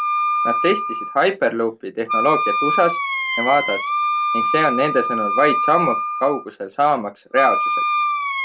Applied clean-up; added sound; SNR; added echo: none; Wind instrument, woodwind instrument; 0 dB; none.